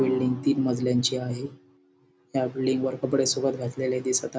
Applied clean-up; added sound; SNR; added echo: none; Drum; 18 dB; none.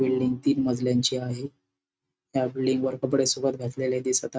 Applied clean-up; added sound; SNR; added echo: neural mask model RNNoise.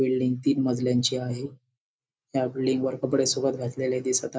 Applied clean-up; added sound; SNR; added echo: neural mask model Resemble Enhance denoiser.